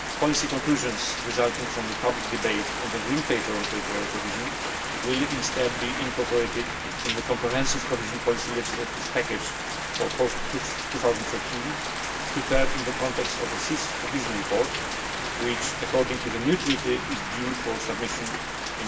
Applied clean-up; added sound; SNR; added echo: none; Rain; 2 dB; reverberation time 0.9 s.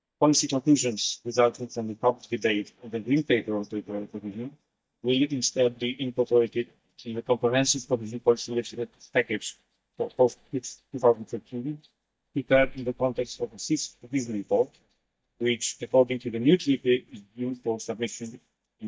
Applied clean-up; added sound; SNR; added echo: neural mask model DeepFilterNet 3.